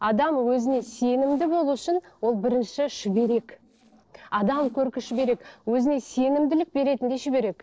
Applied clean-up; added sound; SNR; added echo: neural separator model SepFormer DNS4.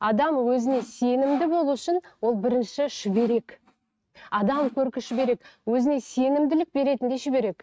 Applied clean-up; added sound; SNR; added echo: neural mask model RNNoise.